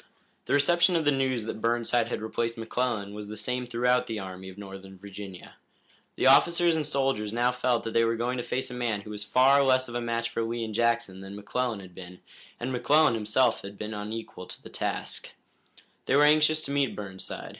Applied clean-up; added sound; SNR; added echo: none; none; none; none.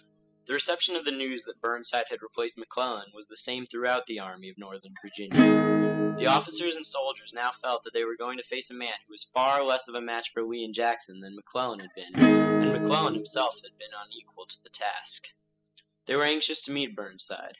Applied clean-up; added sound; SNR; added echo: classical method spectral subtraction.